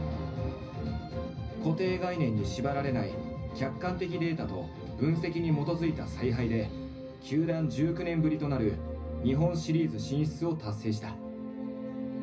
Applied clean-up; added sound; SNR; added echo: none; none; none; reverberation time 0.4 s.